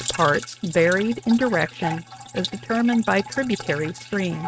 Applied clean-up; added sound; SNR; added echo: neural mask model RNNoise.